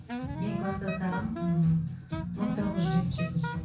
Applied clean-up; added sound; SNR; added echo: none; Wind instrument, woodwind instrument; 9 dB; reverberation time 0.6 s.